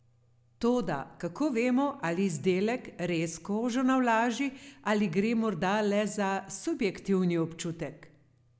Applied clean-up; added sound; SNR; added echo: none; none; none; none.